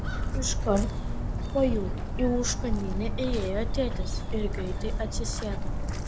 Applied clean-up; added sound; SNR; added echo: none; Walk, footsteps; -2 dB; none.